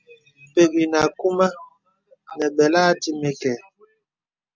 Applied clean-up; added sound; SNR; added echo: none; none; none; none.